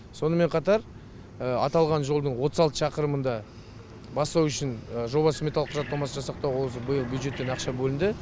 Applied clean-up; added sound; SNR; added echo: none; Bird; 19 dB; none.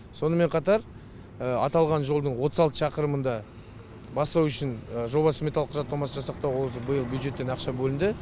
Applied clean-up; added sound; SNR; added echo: none; none; none; none.